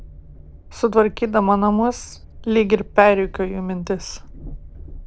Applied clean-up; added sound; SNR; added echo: none; Train; 16 dB; none.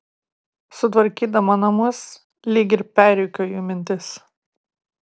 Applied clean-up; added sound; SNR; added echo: none; none; none; none.